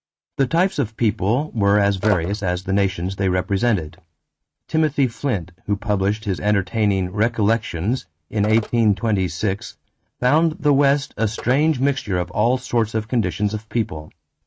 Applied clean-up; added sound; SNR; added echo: neural mask model RNNoise.